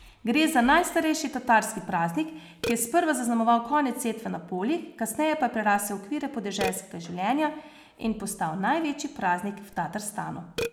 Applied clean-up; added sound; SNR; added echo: none; Burping, eructation; 16 dB; none.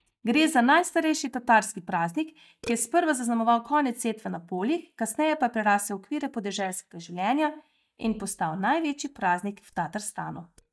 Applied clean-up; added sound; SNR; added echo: neural mask model DeepFilterNet 3.